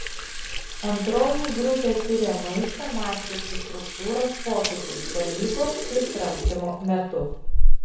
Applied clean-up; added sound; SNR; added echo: none; Sink (filling or washing) / Water tap, faucet; -4 dB; reverberation time 0.6 s.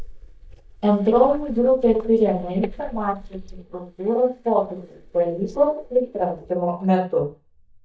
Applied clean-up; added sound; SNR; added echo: neural mask model DeepFilterNet 3.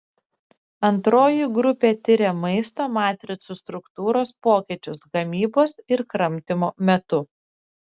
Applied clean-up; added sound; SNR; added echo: none; none; none; none.